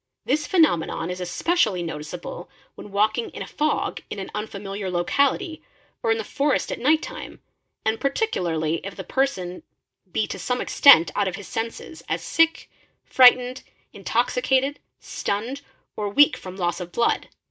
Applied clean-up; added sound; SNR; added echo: none; none; none; none.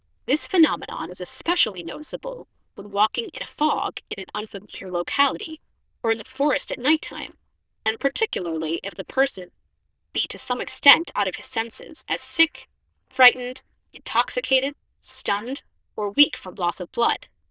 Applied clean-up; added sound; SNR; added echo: neural diffusion model UNIVERSE++.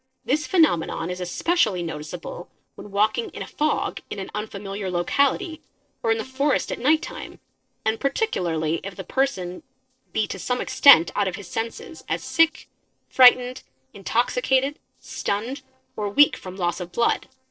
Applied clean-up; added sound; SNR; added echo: neural separator model SepFormer DNS4.